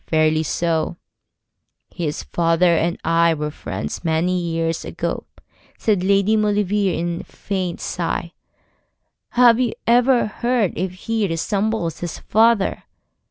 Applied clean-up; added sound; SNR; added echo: none; none; none; none.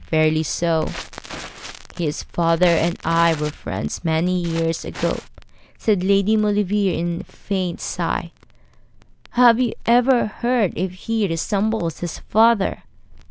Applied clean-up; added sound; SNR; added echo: none; Crackle; 17 dB; none.